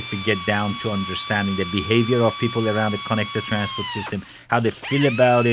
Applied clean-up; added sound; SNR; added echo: none; Drill; 10 dB; none.